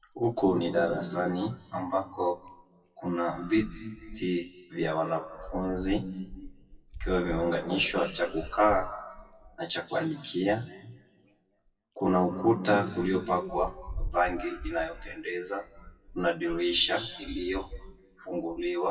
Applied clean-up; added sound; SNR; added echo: classical method WPE with log-MMSE.